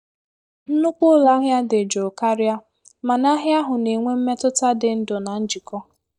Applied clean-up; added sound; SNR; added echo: neural mask model DeepFilterNet 3.